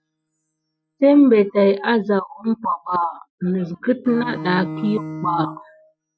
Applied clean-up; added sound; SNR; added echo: classical method Wiener filter.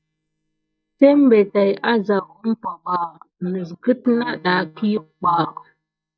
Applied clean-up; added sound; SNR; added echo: neural mask model DeepFilterNet 3.